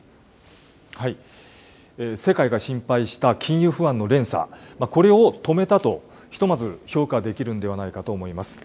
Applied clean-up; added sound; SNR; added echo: none; none; none; none.